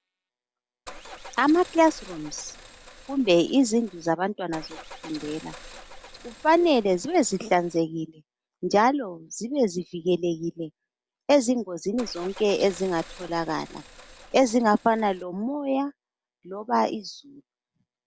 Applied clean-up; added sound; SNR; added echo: none; Car; 18 dB; none.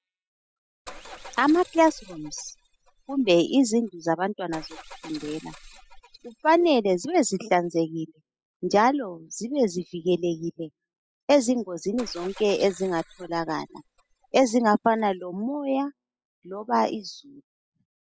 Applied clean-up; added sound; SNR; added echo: classical method spectral subtraction.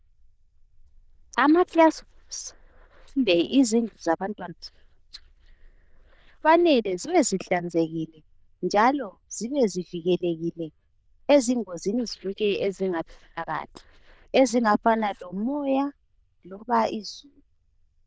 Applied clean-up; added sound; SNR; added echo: neural diffusion model UNIVERSE++.